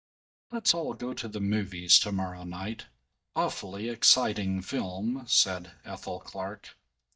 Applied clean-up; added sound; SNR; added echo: neural mask model DeepFilterNet 3.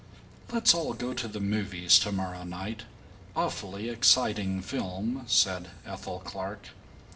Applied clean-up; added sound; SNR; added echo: none; Rain; 19 dB; reverberation time 0.7 s.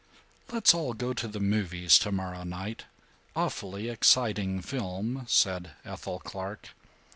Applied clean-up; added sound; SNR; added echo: none; none; none; none.